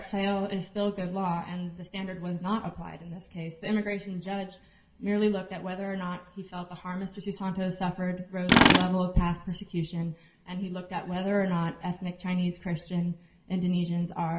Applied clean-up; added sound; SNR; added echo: none; Tools; -4 dB; reverberation time 0.7 s.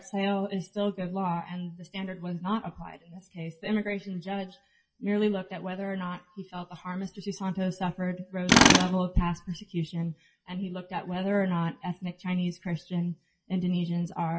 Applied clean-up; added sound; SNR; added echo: classical method WPE with log-MMSE.